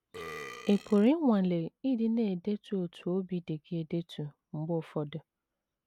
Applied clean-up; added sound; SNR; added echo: none; Burping, eructation; 15 dB; none.